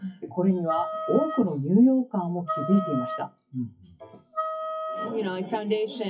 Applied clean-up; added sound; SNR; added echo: classical method WPE with log-MMSE.